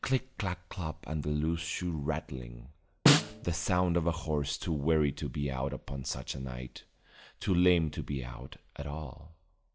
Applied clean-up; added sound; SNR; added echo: none; Snare drum; -4 dB; none.